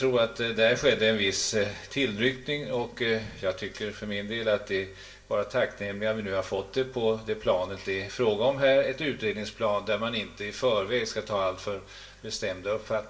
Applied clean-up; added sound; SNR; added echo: none; none; none; reverberation time 0.2 s.